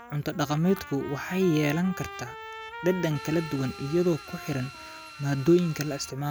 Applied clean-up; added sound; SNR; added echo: none; Trumpet + Drill; 15 dB; none.